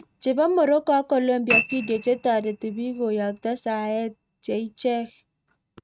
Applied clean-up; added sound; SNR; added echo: neural mask model RNNoise.